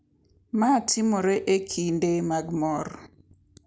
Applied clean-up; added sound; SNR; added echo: none; none; none; none.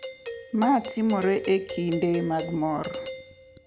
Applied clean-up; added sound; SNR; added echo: none; Doorbell; 11 dB; none.